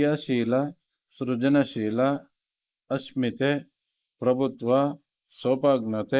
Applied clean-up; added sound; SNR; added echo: neural mask model Resemble Enhance denoiser.